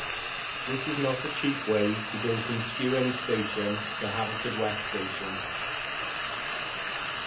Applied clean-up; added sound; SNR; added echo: none; Frying (food); 2 dB; reverberation time 0.3 s.